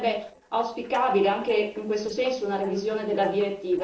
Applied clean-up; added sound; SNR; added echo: neural separator model SepFormer DNS4.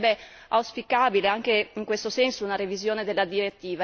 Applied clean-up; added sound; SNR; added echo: none; none; none; none.